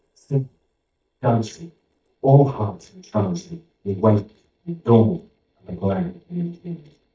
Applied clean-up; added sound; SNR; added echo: neural mask model DeepFilterNet 3.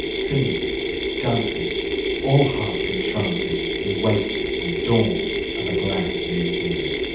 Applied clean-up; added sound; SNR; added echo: none; Mechanisms; -1 dB; reverberation time 0.8 s.